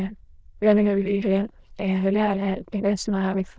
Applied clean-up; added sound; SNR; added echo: neural diffusion model UNIVERSE++.